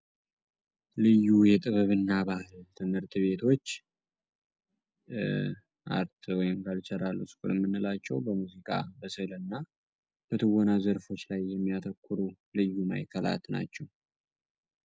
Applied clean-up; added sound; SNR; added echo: none; none; none; none.